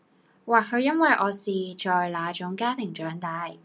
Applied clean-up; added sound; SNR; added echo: none; none; none; none.